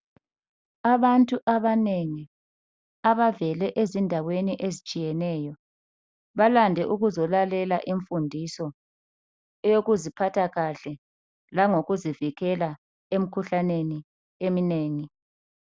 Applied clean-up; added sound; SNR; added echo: none; none; none; none.